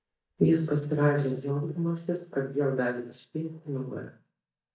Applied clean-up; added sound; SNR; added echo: neural mask model DeepFilterNet 3.